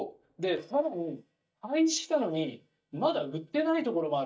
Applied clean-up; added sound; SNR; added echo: neural mask model DeepFilterNet 3.